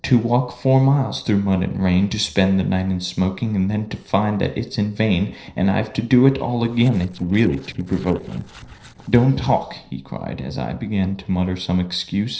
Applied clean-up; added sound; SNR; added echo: neural separator model SepFormer DNS4.